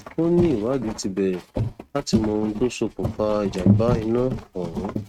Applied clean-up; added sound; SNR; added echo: neural mask model RNNoise.